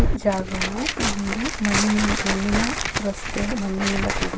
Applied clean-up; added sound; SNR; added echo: none; Tearing; -1 dB; none.